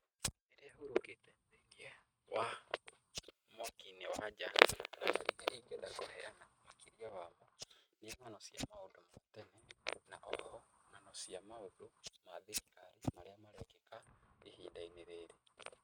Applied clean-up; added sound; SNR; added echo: neural mask model RNNoise.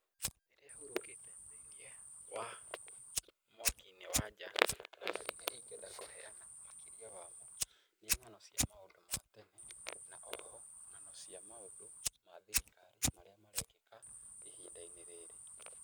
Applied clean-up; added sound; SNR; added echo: none; Fire; -3 dB; none.